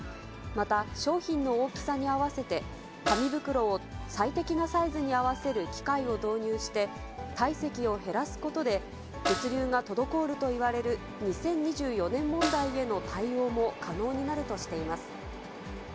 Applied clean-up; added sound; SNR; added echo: none; Snare drum; 8 dB; none.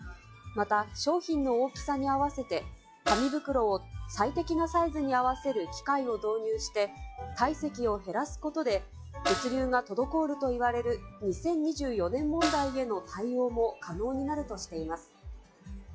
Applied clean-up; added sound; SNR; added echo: classical method log-MMSE.